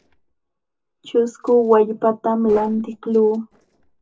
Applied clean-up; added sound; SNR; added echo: neural separator model SepFormer DNS4.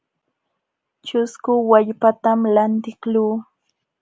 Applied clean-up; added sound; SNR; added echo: none; none; none; none.